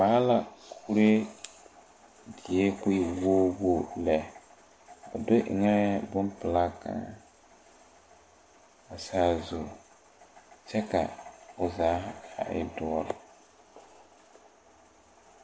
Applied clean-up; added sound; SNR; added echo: none; none; none; none.